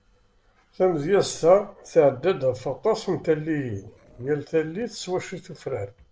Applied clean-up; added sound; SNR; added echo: neural separator model SepFormer DNS4.